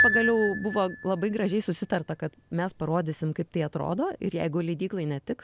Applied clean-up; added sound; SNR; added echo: none; Piano; 5 dB; none.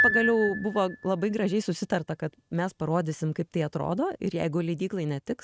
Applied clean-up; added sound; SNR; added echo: neural mask model RNNoise.